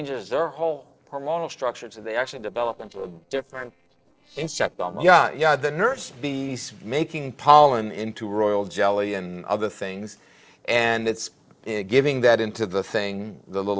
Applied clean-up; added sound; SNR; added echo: neural separator model SepFormer DNS4.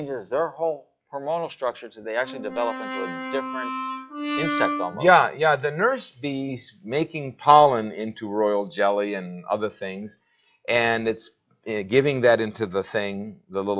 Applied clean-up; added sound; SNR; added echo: classical method log-MMSE.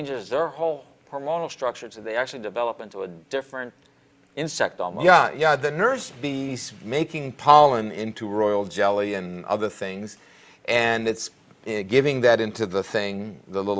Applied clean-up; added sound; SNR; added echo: none; none; none; none.